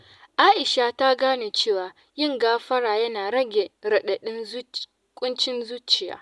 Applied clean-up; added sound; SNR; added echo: none; none; none; none.